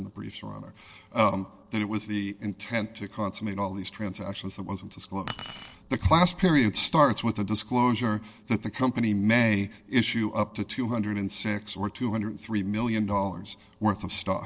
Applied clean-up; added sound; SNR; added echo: neural separator model SepFormer DNS4.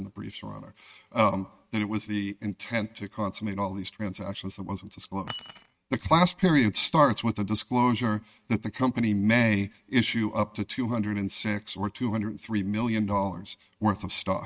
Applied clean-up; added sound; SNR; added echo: neural mask model RNNoise.